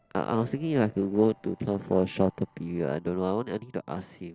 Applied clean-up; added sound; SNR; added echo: neural separator model SepFormer DNS4.